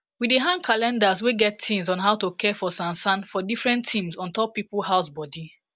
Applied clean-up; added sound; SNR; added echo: none; none; none; none.